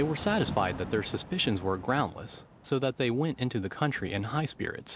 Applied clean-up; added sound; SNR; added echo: none; Thunder / Rain; 13 dB; none.